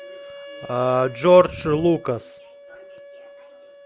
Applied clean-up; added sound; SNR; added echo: none; Wind instrument, woodwind instrument; 19 dB; none.